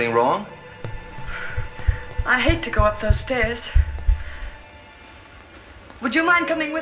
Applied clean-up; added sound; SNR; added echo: none; Run; -1 dB; reverberation time 0.3 s.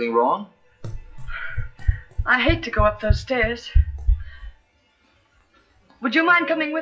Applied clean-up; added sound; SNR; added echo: classical method WPE with log-MMSE.